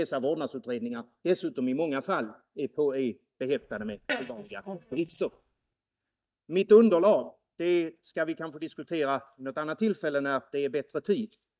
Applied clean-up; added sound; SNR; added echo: neural mask model DeepFilterNet 3.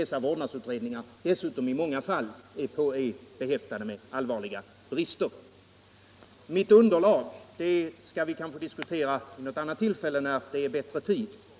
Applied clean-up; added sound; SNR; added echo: none; none; none; none.